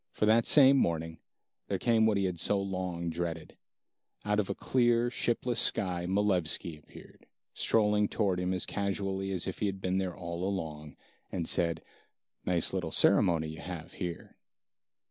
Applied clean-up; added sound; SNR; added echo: none; none; none; none.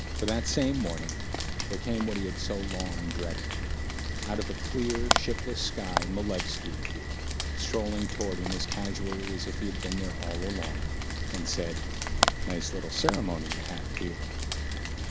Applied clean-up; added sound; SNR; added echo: none; Rain; -3 dB; none.